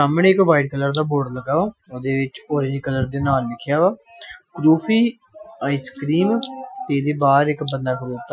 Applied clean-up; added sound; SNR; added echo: classical method Wiener filter.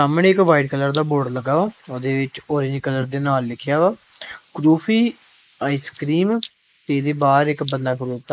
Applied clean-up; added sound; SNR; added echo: neural mask model Resemble Enhance denoiser.